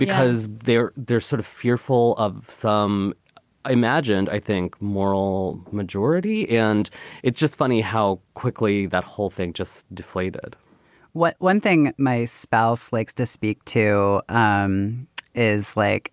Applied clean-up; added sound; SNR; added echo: none; none; none; none.